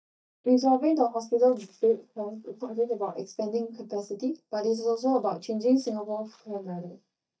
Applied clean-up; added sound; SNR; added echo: neural mask model DeepFilterNet 3.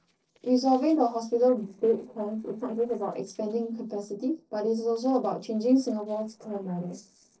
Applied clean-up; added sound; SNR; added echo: neural separator model SepFormer DNS4.